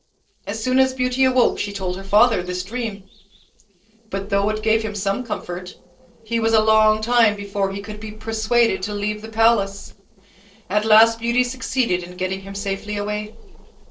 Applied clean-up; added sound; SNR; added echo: neural separator model SepFormer DNS4.